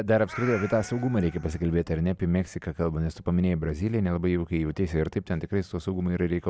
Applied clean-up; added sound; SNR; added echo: none; Meow; 15 dB; none.